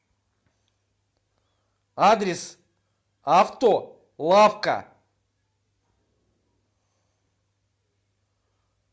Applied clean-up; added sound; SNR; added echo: none; none; none; none.